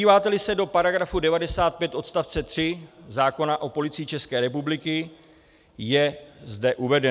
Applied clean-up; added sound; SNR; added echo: none; none; none; none.